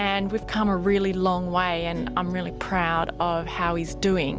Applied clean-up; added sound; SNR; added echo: none; Dishes, pots, and pans; 20 dB; none.